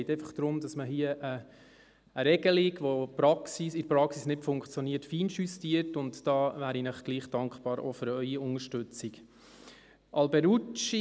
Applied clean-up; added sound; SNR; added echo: none; none; none; none.